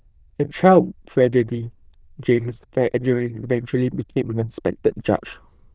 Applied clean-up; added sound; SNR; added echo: neural diffusion model UNIVERSE++.